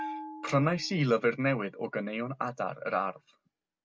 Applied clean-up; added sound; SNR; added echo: none; Bell; 16 dB; none.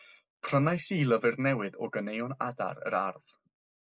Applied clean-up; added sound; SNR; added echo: neural mask model Resemble Enhance denoiser.